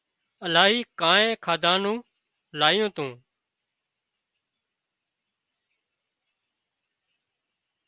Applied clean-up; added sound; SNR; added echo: none; none; none; none.